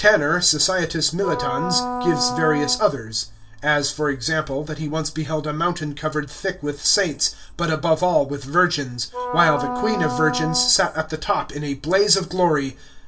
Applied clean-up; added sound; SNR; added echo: none; Wind instrument, woodwind instrument; 6 dB; reverberation time 0.2 s.